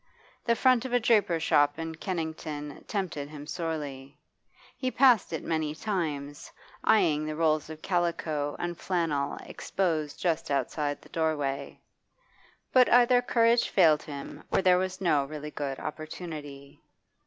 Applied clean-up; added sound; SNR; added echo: none; none; none; none.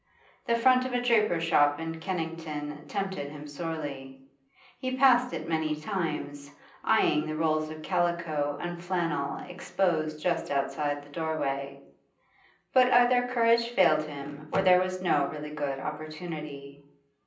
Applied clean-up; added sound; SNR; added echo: none; none; none; reverberation time 0.6 s.